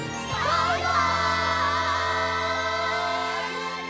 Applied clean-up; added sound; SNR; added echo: none; none; none; none.